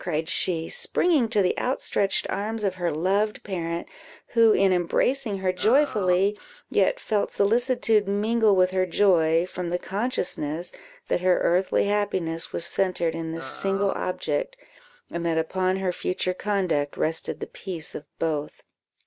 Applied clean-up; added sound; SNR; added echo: none; Burping, eructation; 14 dB; none.